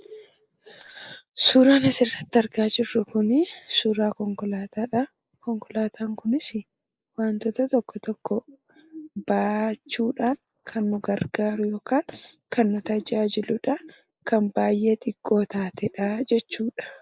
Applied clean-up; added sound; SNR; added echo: neural mask model Resemble Enhance denoiser.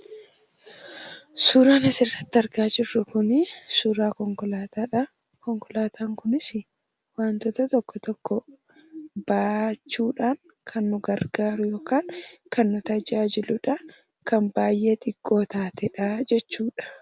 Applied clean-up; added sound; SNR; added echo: none; none; none; none.